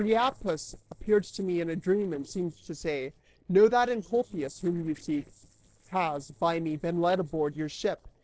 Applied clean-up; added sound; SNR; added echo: neural separator model SepFormer DNS4.